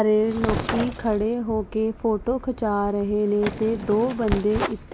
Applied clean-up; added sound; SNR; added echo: none; Sliding door / Wood; 14 dB; none.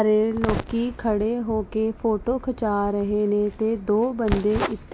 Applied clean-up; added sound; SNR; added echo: none; none; none; none.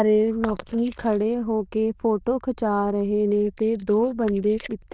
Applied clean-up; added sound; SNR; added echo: neural diffusion model UNIVERSE++.